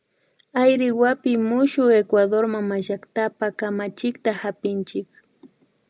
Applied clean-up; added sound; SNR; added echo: none; none; none; none.